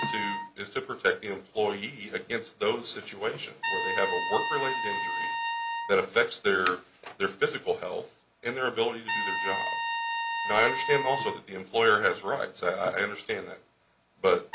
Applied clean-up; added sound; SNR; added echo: none; Trumpet; 5 dB; none.